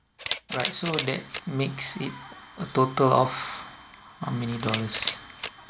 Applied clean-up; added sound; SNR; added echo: none; Camera; 9 dB; none.